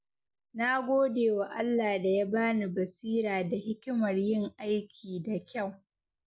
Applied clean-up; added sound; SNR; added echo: none; none; none; none.